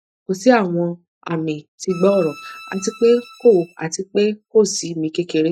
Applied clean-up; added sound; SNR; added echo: classical method Wiener filter.